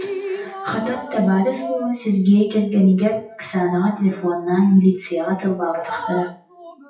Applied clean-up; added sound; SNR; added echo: classical method WPE with log-MMSE.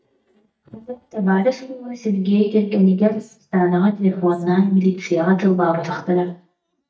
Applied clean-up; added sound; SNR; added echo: neural mask model DeepFilterNet 3.